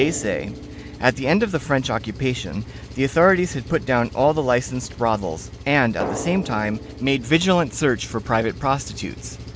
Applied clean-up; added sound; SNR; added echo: none; Drum + Engine; 13 dB; none.